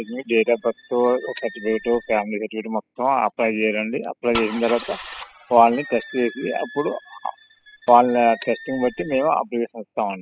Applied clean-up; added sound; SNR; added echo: classical method spectral subtraction.